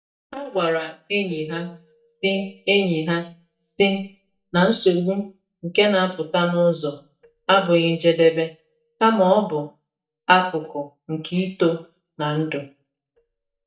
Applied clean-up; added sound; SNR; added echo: neural mask model DeepFilterNet 3.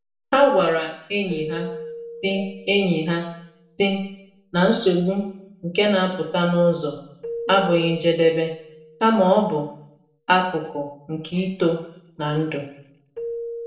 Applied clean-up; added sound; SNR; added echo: none; Keyboard (musical); 16 dB; reverberation time 0.6 s.